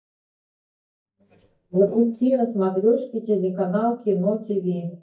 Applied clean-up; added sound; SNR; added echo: neural mask model DeepFilterNet 3.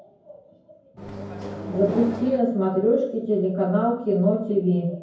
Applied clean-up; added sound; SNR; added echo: none; Microwave oven; 8 dB; reverberation time 0.9 s.